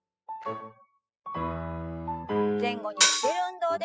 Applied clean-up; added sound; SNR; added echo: classical method spectral subtraction.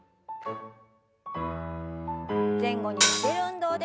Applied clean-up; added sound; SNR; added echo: none; Hi-hat; -5 dB; none.